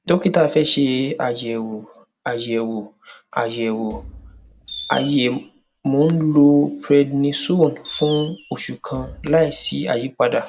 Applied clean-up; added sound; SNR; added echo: none; Fireworks + Thump, thud; 17 dB; none.